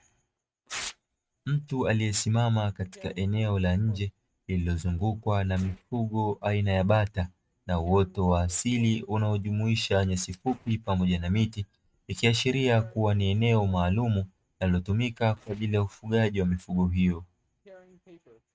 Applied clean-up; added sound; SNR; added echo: neural mask model RNNoise.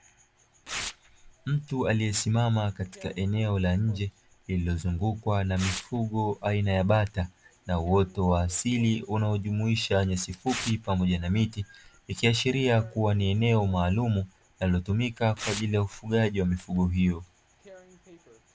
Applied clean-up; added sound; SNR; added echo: none; Tearing; 18 dB; none.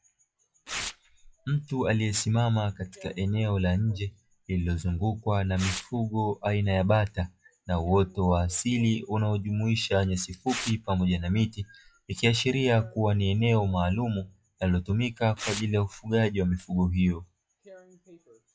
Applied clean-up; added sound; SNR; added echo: classical method log-MMSE.